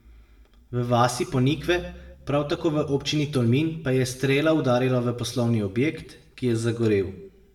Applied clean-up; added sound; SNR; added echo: none; none; none; reverberation time 0.6 s.